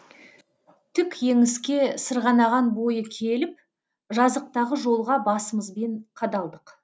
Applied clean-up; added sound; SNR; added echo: none; none; none; none.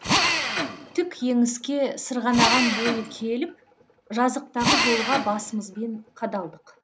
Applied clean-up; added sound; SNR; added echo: none; Drill; 2 dB; none.